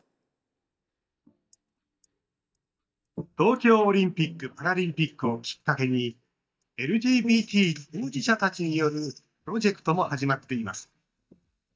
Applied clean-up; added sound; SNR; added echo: neural mask model DeepFilterNet 3.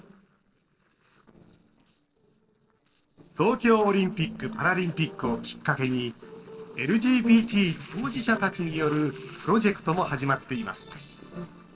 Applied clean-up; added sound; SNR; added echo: neural separator model SepFormer DNS4.